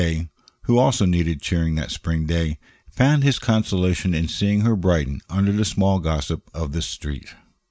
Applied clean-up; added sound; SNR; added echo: none; none; none; none.